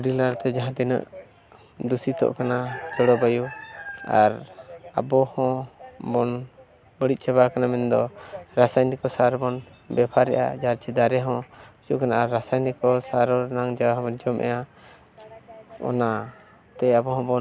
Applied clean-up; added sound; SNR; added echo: none; none; none; none.